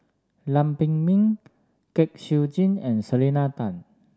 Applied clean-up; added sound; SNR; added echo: none; none; none; none.